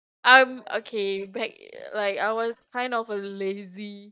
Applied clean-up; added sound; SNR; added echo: neural mask model DeepFilterNet 3.